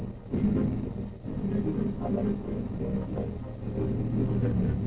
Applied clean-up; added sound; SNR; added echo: neural separator model SepFormer DNS4.